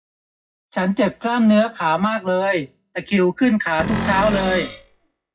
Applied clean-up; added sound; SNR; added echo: classical method WPE with log-MMSE.